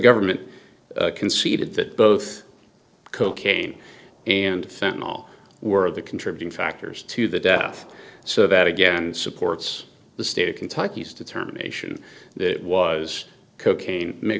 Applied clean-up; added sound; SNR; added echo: neural separator model SepFormer DNS4.